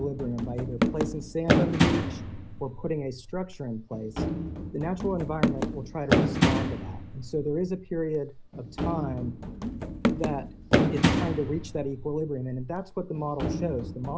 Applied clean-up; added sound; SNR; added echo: none; Run; -3 dB; none.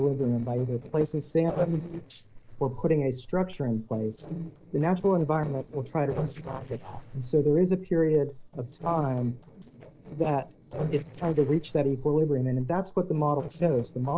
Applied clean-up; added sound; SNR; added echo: neural separator model SepFormer DNS4.